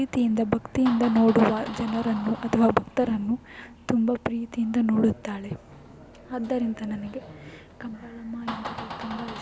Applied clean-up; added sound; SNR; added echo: none; Door; 14 dB; none.